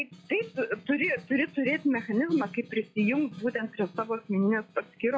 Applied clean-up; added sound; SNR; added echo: classical method log-MMSE.